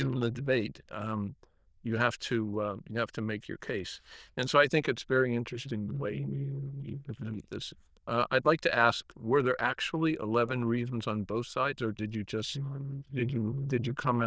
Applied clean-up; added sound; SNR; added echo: neural diffusion model UNIVERSE++.